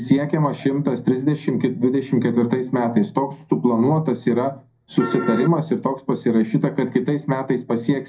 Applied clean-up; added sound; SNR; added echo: none; Piano; 5 dB; reverberation time 0.2 s.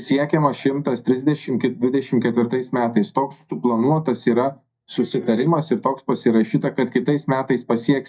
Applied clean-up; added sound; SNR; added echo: neural mask model DeepFilterNet 3.